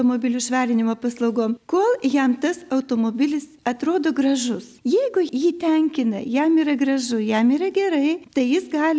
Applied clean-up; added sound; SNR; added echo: none; none; none; none.